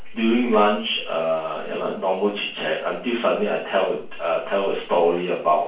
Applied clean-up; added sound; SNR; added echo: none; none; none; reverberation time 0.4 s.